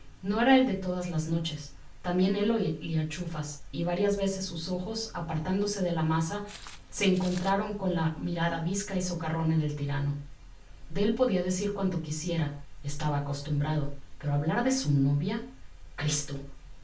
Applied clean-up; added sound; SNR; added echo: none; Walk, footsteps; 17 dB; reverberation time 0.3 s.